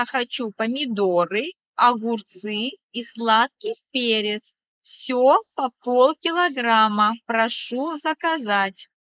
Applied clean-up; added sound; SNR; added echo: neural mask model Resemble Enhance denoiser.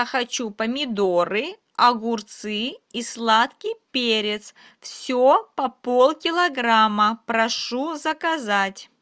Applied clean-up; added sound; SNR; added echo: none; none; none; none.